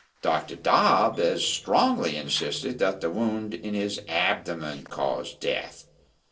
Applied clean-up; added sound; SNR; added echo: neural separator model SepFormer DNS4.